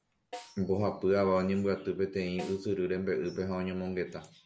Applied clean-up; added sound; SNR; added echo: none; Snare drum; 19 dB; none.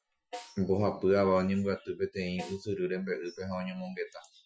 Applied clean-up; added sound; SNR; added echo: classical method Wiener filter.